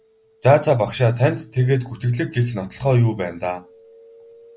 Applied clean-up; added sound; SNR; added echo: none; none; none; none.